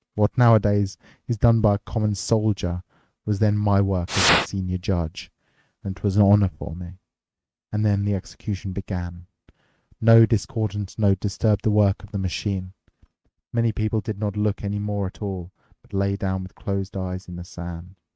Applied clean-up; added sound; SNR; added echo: neural mask model RNNoise.